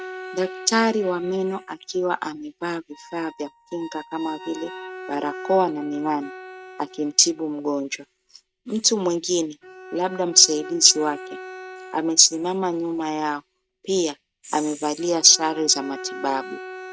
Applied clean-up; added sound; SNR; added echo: neural mask model RNNoise.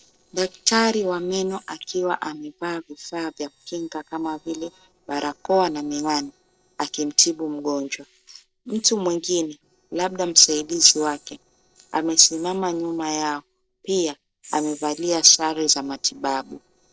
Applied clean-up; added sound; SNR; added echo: neural separator model SepFormer DNS4.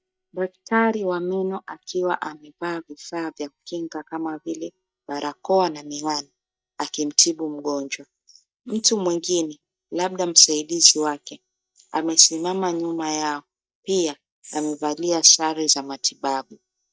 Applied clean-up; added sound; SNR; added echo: neural mask model DeepFilterNet 3.